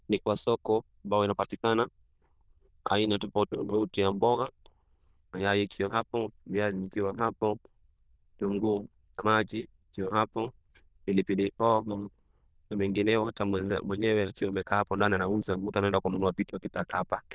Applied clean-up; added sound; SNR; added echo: neural diffusion model UNIVERSE++.